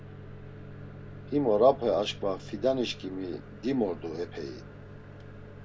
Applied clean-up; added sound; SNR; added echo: none; Microwave oven; 14 dB; none.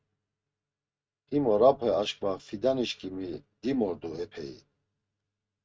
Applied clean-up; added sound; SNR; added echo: neural mask model RNNoise.